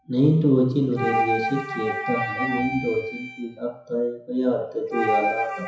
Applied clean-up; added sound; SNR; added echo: classical method WPE with log-MMSE.